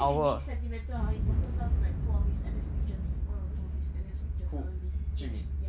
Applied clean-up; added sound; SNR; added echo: none; none; none; none.